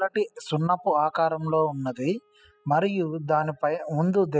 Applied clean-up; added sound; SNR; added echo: classical method spectral subtraction.